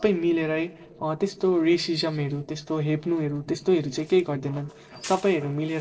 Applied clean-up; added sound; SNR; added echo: neural separator model SepFormer DNS4.